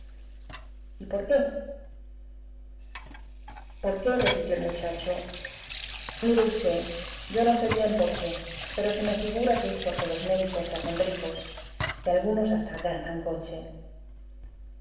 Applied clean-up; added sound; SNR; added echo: none; Sink (filling or washing) / Water tap, faucet; 11 dB; reverberation time 0.9 s.